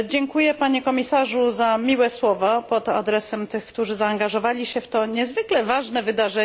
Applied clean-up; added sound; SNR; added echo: none; none; none; none.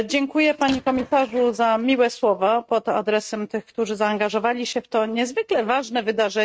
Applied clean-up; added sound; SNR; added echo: neural mask model RNNoise.